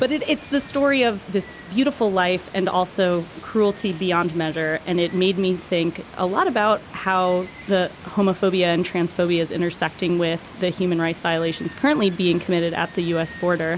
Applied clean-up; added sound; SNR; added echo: none; Water; 19 dB; none.